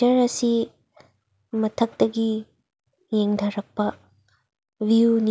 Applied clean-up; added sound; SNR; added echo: none; none; none; none.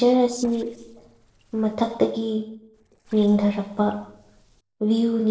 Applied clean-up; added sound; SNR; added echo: neural separator model SepFormer DNS4.